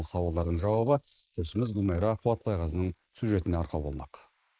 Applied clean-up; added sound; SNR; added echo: neural mask model Resemble Enhance denoiser.